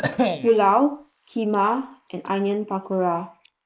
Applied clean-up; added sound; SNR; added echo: neural mask model Resemble Enhance denoiser.